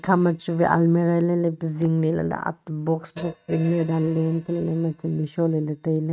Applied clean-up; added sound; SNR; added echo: neural mask model RNNoise.